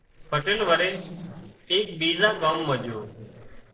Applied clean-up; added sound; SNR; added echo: neural separator model SepFormer DNS4.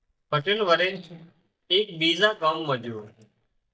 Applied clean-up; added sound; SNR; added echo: neural mask model DeepFilterNet 3.